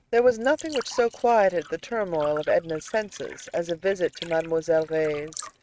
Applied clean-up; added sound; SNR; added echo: neural mask model RNNoise.